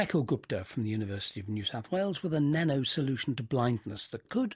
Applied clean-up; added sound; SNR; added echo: none; none; none; none.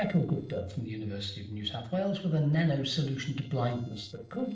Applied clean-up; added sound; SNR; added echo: neural separator model SepFormer DNS4.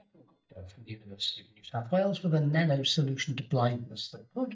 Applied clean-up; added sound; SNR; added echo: neural mask model DeepFilterNet 3.